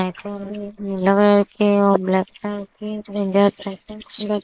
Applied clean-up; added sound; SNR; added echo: neural mask model Resemble Enhance denoiser.